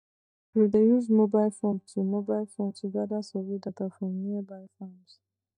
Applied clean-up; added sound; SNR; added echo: neural mask model DeepFilterNet 3.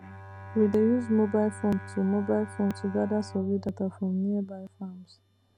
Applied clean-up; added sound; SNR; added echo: none; Bowed string instrument; 16 dB; none.